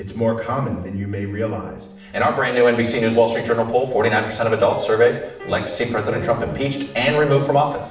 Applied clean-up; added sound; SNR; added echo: none; none; none; reverberation time 0.6 s.